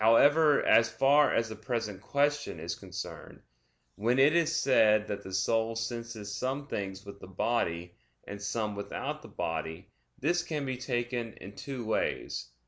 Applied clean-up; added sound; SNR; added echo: none; none; none; none.